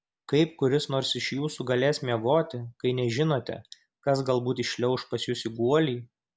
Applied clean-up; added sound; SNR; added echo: none; none; none; none.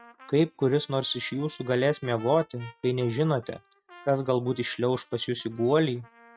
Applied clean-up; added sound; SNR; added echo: neural mask model RNNoise.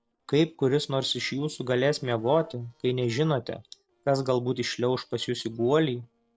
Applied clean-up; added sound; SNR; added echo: neural separator model SepFormer DNS4.